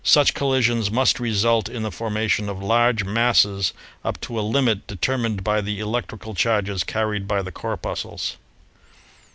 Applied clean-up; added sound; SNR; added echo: none; none; none; none.